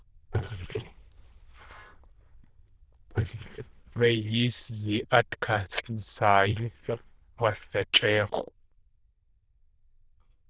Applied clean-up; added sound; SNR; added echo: neural diffusion model UNIVERSE++.